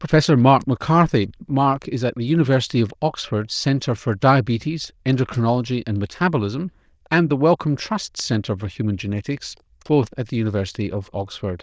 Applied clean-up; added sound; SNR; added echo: neural diffusion model UNIVERSE++.